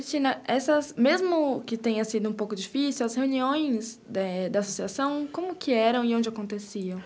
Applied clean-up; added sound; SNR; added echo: none; none; none; none.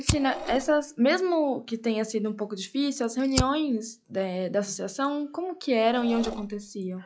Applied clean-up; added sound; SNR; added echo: classical method log-MMSE.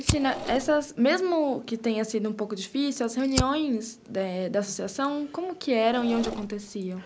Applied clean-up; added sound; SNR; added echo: none; Fire + Engine / Mechanisms; 10 dB; none.